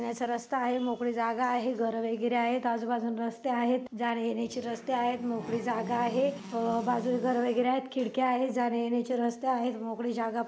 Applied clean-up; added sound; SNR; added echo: none; Buzz; 13 dB; none.